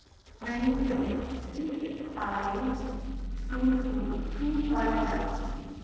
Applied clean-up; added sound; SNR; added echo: neural separator model SepFormer DNS4.